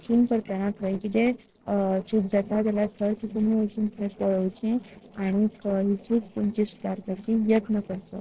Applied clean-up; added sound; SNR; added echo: neural separator model SepFormer DNS4.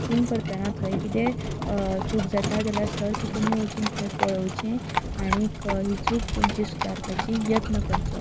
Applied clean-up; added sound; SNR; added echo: none; Livestock, farm animals, working animals; 1 dB; none.